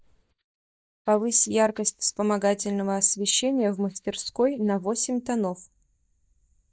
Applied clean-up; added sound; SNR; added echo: neural mask model DeepFilterNet 3.